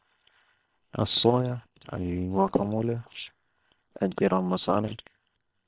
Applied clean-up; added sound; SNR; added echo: neural separator model SepFormer WHAM!.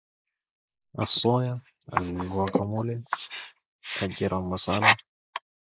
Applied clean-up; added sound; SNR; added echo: neural mask model Resemble Enhance denoiser.